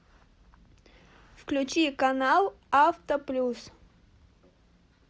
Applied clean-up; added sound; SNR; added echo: none; none; none; none.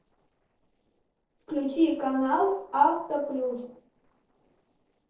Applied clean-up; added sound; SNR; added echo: neural separator model SepFormer DNS4.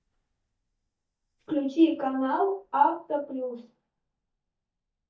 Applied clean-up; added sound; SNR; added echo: neural mask model DeepFilterNet 3.